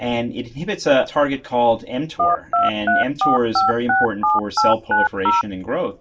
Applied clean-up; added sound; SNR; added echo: none; Telephone; -3 dB; reverberation time 0.2 s.